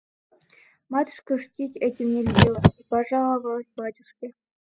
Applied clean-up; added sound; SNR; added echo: classical method spectral subtraction.